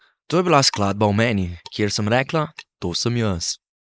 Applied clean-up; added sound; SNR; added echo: neural mask model Resemble Enhance denoiser.